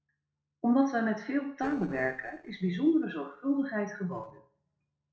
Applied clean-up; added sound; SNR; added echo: neural separator model SepFormer DNS4.